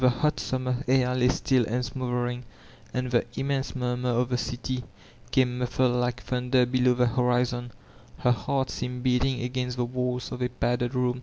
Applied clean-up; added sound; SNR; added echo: none; none; none; none.